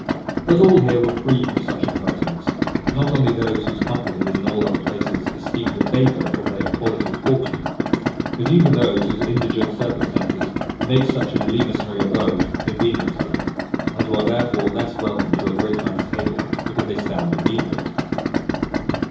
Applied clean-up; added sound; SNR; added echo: none; Idling; 1 dB; reverberation time 0.7 s.